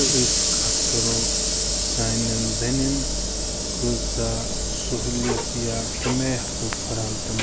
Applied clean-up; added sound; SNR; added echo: none; Sliding door / Hiss; -3 dB; none.